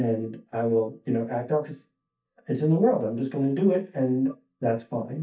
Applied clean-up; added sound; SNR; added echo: neural mask model DeepFilterNet 3.